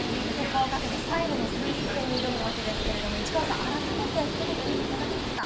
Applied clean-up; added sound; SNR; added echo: none; Bird; -2 dB; reverberation time 1.4 s.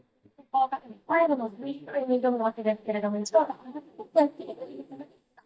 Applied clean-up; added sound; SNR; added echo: neural mask model DeepFilterNet 3.